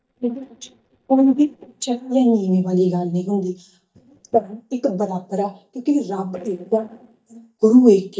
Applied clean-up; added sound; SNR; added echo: neural mask model DeepFilterNet 3.